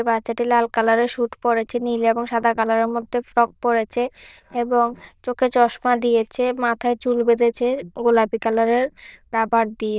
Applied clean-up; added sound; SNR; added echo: neural diffusion model UNIVERSE++.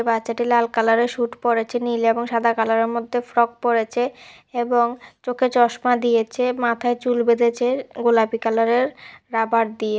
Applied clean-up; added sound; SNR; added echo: none; none; none; none.